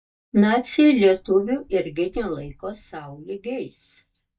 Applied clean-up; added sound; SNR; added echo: neural mask model DeepFilterNet 3.